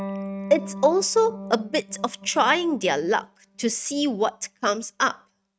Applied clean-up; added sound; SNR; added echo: neural mask model RNNoise.